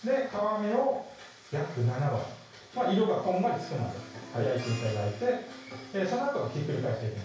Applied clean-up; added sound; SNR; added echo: none; Electric guitar; 19 dB; reverberation time 0.6 s.